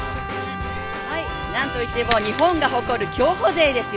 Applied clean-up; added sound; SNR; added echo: none; Brass instrument + Coin (dropping); 7 dB; none.